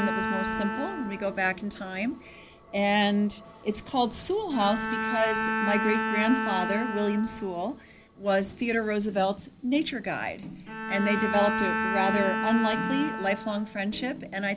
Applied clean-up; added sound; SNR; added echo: none; Bowed string instrument; 4 dB; none.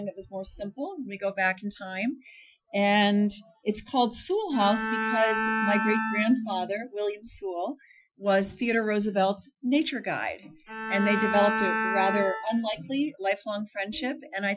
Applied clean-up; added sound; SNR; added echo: classical method Wiener filter.